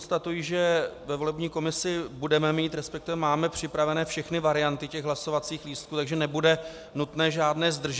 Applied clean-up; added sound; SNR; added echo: none; none; none; none.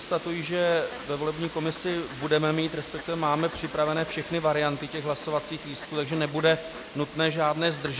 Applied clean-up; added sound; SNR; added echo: none; Fowl; 13 dB; none.